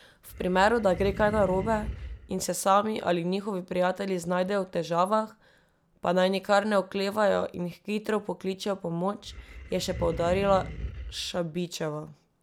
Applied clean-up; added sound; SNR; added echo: none; Animal; 11 dB; none.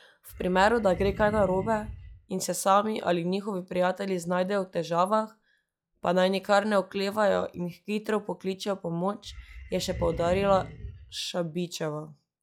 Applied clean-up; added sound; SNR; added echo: classical method log-MMSE.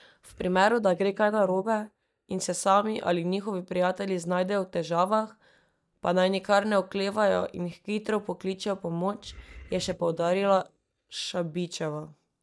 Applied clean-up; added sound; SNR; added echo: neural mask model DeepFilterNet 3.